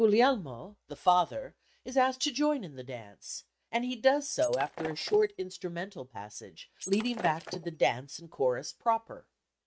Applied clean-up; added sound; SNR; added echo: neural mask model RNNoise.